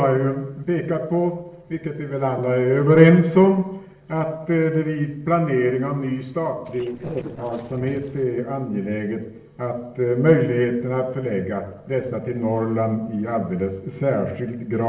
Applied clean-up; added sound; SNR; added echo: neural separator model SepFormer DNS4.